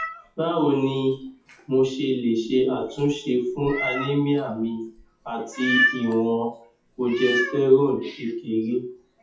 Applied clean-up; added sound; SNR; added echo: classical method WPE with log-MMSE.